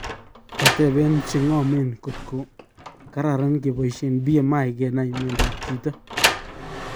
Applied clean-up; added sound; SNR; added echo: none; Sliding door; 6 dB; none.